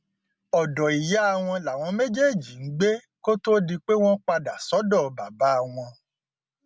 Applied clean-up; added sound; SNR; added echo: none; none; none; none.